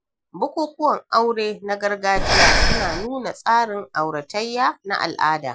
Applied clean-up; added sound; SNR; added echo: none; Breathing; -2 dB; none.